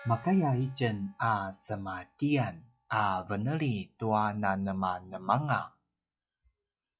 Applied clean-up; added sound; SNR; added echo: classical method log-MMSE.